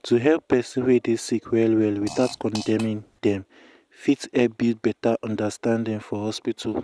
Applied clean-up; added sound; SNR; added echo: none; Fart; 17 dB; none.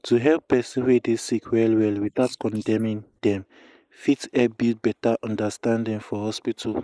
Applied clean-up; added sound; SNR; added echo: neural mask model Resemble Enhance denoiser.